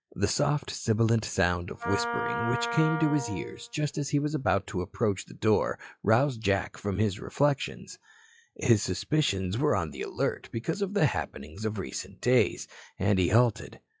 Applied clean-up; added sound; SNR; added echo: classical method log-MMSE.